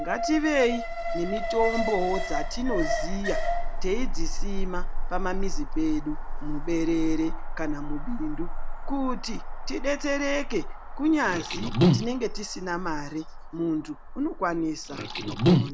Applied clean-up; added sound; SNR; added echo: none; Liquid + Alarm; -2 dB; none.